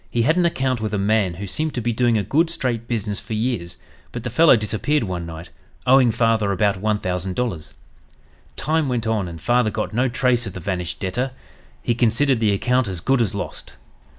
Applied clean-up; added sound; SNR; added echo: none; none; none; none.